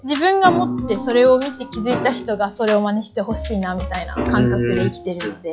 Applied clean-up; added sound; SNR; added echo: classical method log-MMSE.